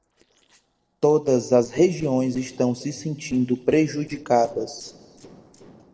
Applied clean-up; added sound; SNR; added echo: neural separator model SepFormer DNS4.